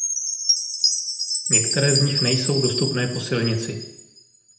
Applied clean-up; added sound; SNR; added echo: none; Chime; -1 dB; reverberation time 0.8 s.